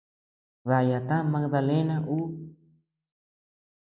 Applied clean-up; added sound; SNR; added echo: none; none; none; none.